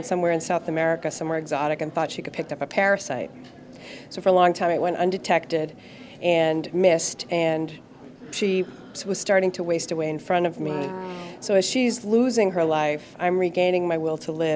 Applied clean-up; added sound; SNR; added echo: none; none; none; none.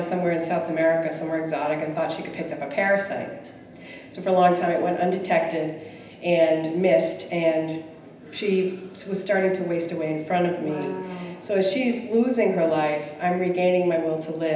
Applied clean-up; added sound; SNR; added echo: none; none; none; reverberation time 0.9 s.